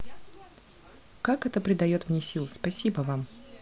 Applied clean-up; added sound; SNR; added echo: none; none; none; none.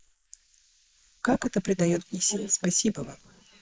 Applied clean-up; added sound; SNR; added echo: neural mask model Resemble Enhance denoiser.